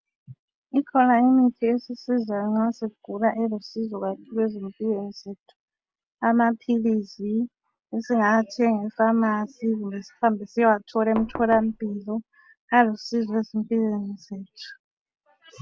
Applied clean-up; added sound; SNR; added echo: none; Knock; 12 dB; none.